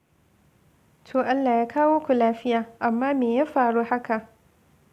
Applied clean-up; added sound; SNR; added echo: none; none; none; none.